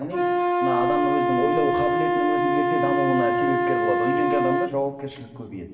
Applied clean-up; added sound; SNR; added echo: none; Wind instrument, woodwind instrument; -4 dB; reverberation time 1.2 s.